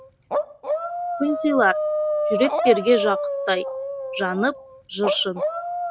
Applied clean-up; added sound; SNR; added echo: none; Dog; 2 dB; none.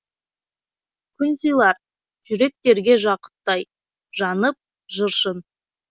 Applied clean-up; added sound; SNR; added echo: none; none; none; none.